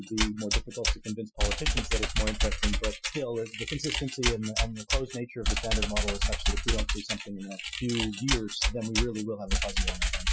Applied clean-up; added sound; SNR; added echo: classical method Wiener filter.